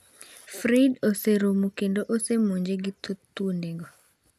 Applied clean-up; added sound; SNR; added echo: none; none; none; none.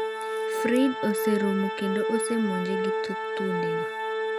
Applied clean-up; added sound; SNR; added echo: none; Organ; 0 dB; none.